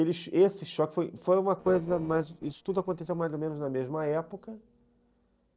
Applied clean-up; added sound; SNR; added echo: neural separator model SepFormer DNS4.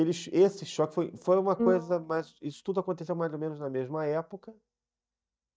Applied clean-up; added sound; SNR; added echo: neural mask model DeepFilterNet 3.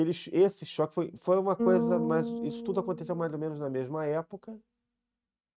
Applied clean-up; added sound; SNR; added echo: neural mask model RNNoise.